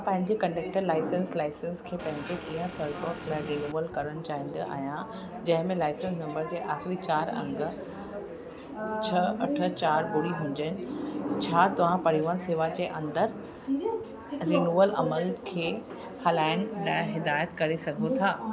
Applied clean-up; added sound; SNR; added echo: none; Motor vehicle (road) / Engine; 12 dB; none.